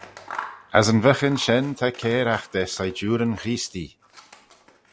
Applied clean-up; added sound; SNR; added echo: none; Scissors; 18 dB; none.